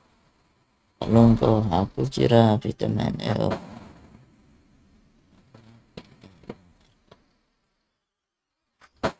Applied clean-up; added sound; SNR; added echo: neural mask model RNNoise.